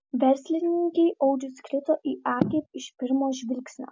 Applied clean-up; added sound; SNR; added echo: none; none; none; none.